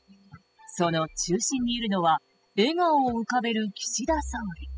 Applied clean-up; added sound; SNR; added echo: classical method spectral subtraction.